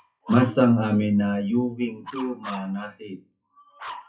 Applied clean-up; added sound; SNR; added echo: classical method WPE with log-MMSE.